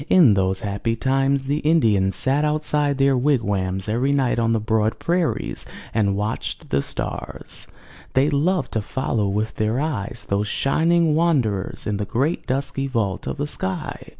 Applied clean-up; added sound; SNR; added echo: none; none; none; none.